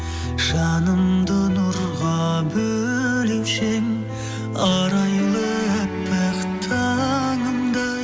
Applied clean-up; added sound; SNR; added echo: none; none; none; none.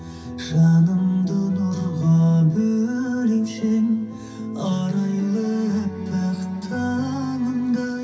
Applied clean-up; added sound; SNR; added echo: none; none; none; reverberation time 0.3 s.